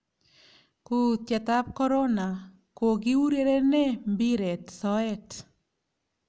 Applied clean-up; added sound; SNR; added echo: none; none; none; none.